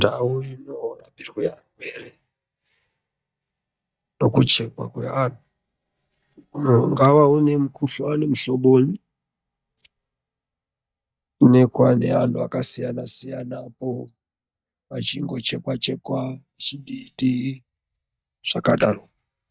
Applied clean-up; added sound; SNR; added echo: neural mask model DeepFilterNet 3.